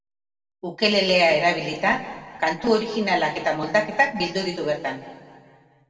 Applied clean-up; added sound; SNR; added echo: none; none; none; reverberation time 1.8 s.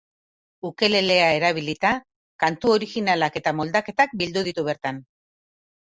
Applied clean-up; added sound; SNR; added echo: none; none; none; none.